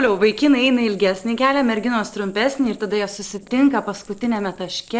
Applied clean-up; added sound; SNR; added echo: neural separator model SepFormer DNS4.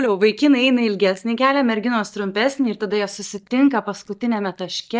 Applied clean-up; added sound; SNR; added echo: neural mask model DeepFilterNet 3.